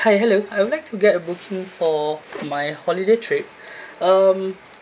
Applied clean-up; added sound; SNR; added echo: none; none; none; none.